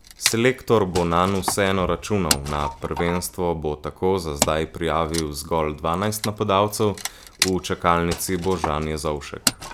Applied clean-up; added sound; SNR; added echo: none; Wood; 8 dB; none.